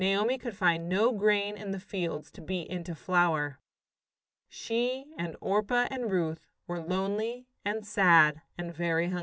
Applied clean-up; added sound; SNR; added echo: none; none; none; none.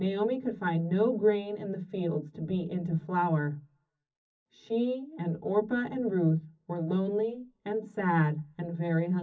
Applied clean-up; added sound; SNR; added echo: none; none; none; reverberation time 0.4 s.